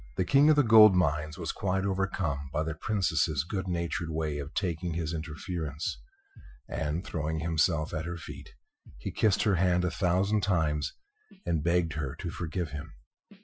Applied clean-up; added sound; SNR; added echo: classical method Wiener filter.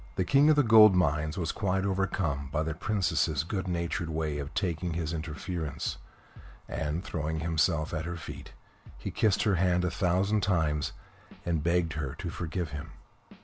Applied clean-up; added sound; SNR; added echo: none; Drum / Drum kit; 20 dB; none.